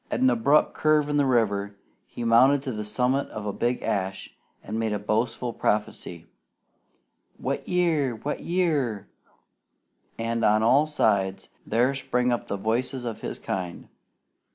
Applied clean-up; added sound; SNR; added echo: none; none; none; none.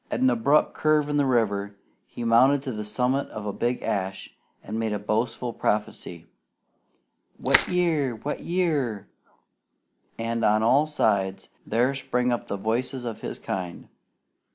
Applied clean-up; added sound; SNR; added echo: none; Crushing; 4 dB; none.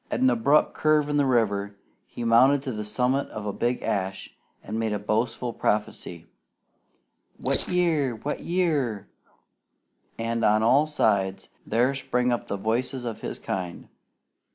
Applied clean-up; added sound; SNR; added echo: neural mask model Resemble Enhance denoiser.